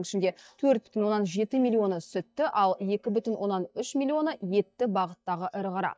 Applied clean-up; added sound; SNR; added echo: neural mask model DeepFilterNet 3.